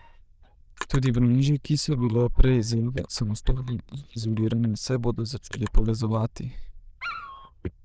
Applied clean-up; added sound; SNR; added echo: neural diffusion model UNIVERSE++.